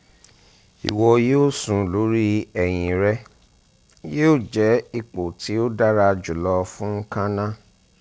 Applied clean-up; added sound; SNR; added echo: none; none; none; none.